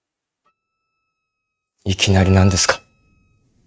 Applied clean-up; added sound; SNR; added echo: neural mask model RNNoise.